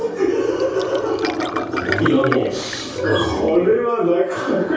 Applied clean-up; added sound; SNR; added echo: none; Glass; 11 dB; reverberation time 0.6 s.